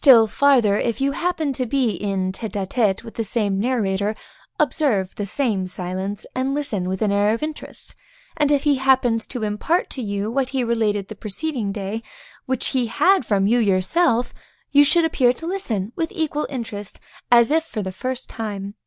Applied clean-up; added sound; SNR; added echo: none; none; none; none.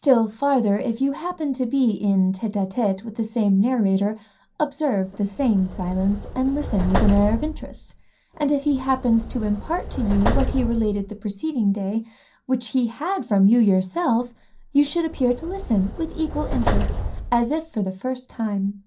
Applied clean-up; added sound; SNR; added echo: none; Subway, metro, underground; 4 dB; reverberation time 0.3 s.